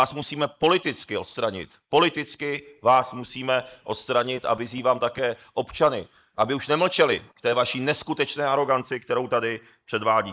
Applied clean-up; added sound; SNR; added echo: neural mask model Resemble Enhance denoiser.